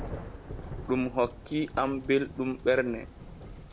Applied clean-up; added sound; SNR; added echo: none; Thunder; 11 dB; none.